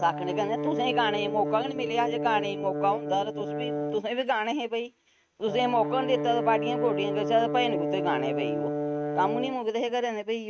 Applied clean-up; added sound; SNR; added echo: neural mask model RNNoise.